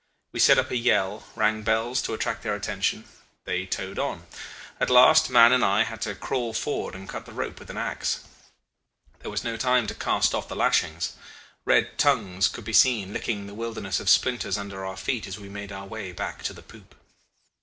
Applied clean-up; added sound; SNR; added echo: none; none; none; none.